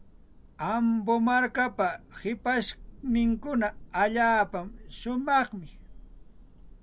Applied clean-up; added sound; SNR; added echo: none; Thunder / Rain; 18 dB; none.